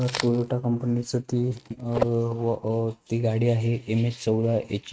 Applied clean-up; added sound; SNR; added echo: neural mask model RNNoise.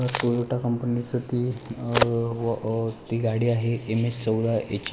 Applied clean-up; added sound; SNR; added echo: none; Crack; 9 dB; none.